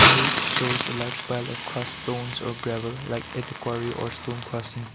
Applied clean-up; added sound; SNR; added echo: none; Hiss; -4 dB; none.